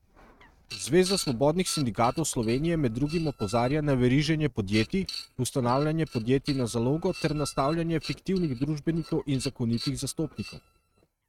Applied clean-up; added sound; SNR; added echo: neural mask model RNNoise.